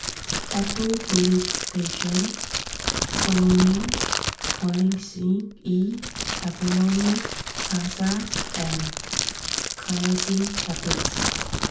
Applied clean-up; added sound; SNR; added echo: none; Crackle; 3 dB; reverberation time 0.3 s.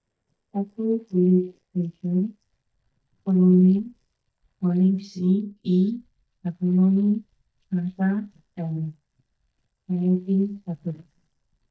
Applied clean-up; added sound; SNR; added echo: neural mask model DeepFilterNet 3.